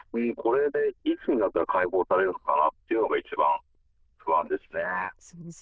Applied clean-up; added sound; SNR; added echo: neural diffusion model UNIVERSE++.